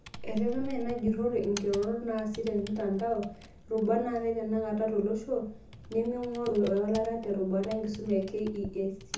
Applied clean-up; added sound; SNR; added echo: none; Computer keyboard; 18 dB; reverberation time 0.5 s.